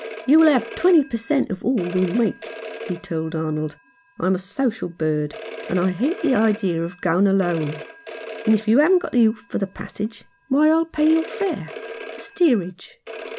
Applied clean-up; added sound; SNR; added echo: none; Telephone; 15 dB; none.